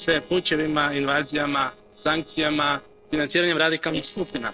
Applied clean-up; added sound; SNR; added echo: neural separator model SepFormer DNS4.